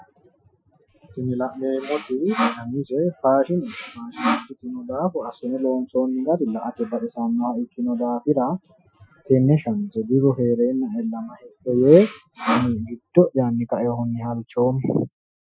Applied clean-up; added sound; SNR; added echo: classical method Wiener filter.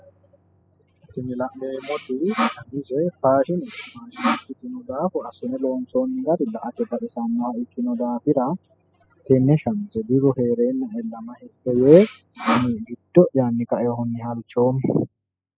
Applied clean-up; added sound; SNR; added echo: classical method spectral subtraction.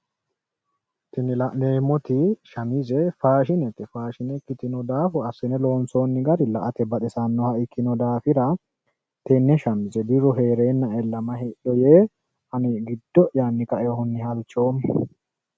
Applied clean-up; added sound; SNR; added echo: none; none; none; none.